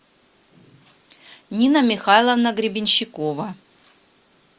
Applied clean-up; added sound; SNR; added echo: none; none; none; none.